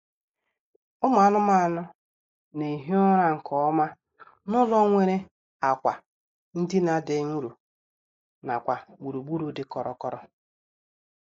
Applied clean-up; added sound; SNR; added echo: neural mask model Resemble Enhance denoiser.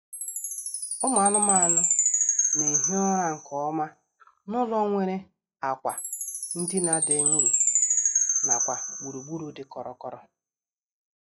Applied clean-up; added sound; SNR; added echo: classical method log-MMSE.